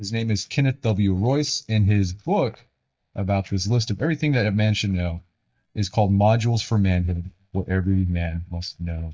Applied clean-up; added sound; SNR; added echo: neural mask model DeepFilterNet 3.